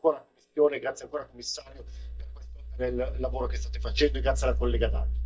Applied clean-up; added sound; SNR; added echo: neural mask model DeepFilterNet 3.